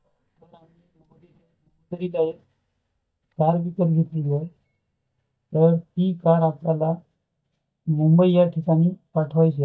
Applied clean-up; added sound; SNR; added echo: neural mask model DeepFilterNet 3.